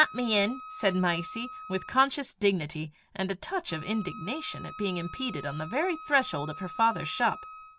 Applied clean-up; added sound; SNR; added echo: none; Wind instrument, woodwind instrument; 14 dB; none.